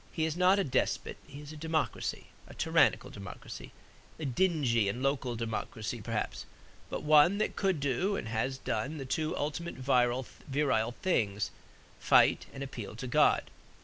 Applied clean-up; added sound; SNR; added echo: none; none; none; none.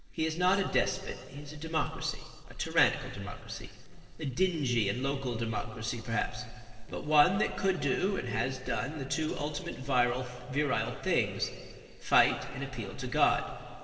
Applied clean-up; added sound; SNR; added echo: neural separator model SepFormer DNS4.